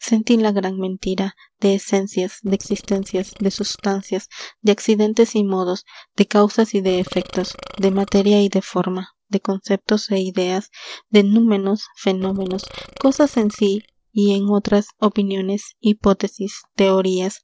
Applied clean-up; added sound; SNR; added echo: neural separator model SepFormer DNS4.